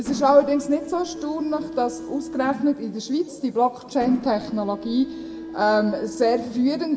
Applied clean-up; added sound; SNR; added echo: none; Mechanisms; 12 dB; reverberation time 1.3 s.